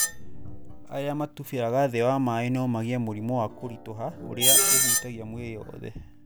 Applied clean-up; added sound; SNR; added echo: none; Screech; 0 dB; none.